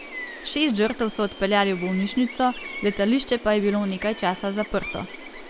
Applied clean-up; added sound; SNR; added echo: none; Gull, seagull; 14 dB; none.